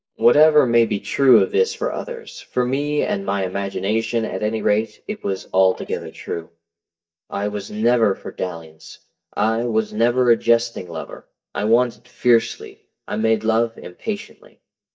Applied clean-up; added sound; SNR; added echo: neural mask model DeepFilterNet 3.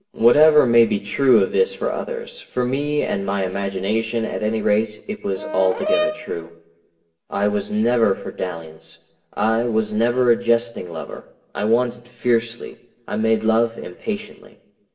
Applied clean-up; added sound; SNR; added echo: none; Brass instrument; 5 dB; reverberation time 0.7 s.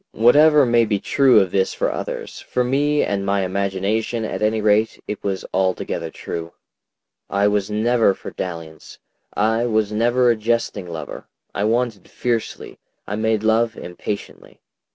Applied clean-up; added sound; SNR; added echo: none; none; none; none.